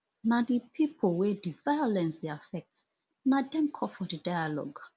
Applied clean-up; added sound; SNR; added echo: none; none; none; none.